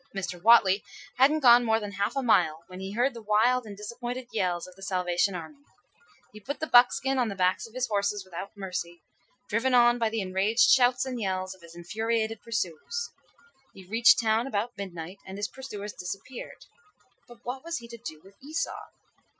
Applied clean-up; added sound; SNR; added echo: classical method Wiener filter.